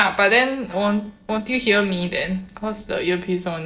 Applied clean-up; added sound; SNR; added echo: neural separator model SepFormer DNS4.